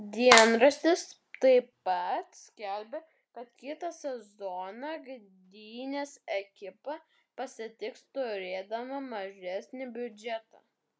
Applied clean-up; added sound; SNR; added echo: none; Clapping; 0 dB; none.